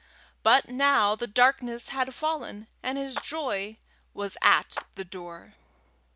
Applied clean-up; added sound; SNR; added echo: none; Clapping; 16 dB; none.